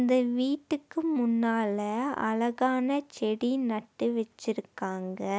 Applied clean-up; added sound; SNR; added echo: none; none; none; none.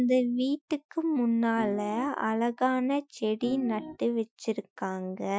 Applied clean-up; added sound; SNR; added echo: classical method Wiener filter.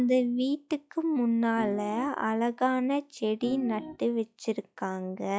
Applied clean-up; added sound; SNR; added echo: classical method log-MMSE.